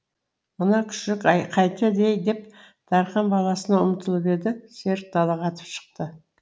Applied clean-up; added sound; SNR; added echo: none; none; none; none.